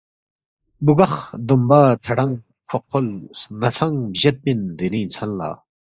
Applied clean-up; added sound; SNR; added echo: neural mask model Resemble Enhance denoiser.